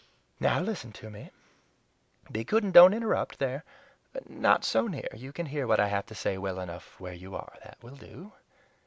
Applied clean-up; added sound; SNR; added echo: none; none; none; none.